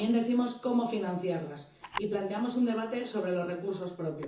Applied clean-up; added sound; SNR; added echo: none; Camera; 19 dB; reverberation time 0.6 s.